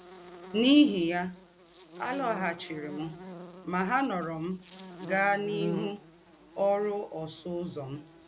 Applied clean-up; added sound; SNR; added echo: none; Buzz; 14 dB; none.